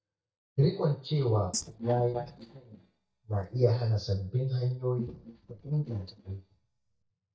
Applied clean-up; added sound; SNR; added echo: neural mask model DeepFilterNet 3.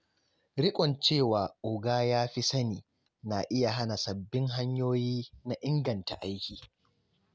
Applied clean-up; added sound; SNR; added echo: none; none; none; none.